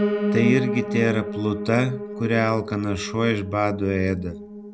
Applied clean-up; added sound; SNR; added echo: none; Piano; 5 dB; none.